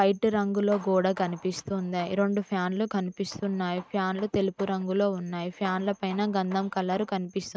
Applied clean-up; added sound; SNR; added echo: neural mask model RNNoise.